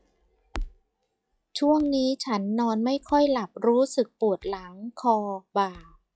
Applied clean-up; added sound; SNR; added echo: classical method log-MMSE.